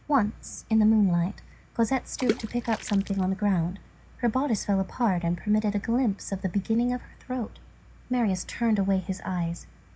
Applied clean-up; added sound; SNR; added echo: none; Water / Splash, splatter; 11 dB; none.